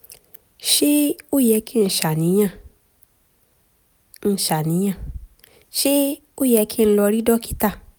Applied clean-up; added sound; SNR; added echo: none; none; none; none.